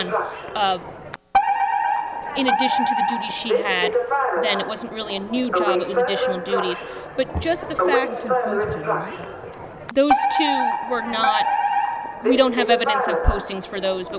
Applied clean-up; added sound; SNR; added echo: none; Alarm; -3 dB; none.